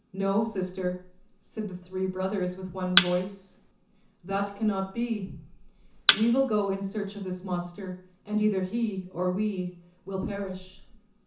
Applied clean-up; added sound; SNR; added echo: none; Thump, thud; -1 dB; reverberation time 0.9 s.